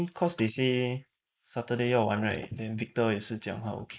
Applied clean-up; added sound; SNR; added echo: neural mask model Resemble Enhance denoiser.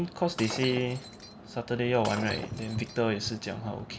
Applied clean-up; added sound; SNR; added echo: none; Shatter; 12 dB; none.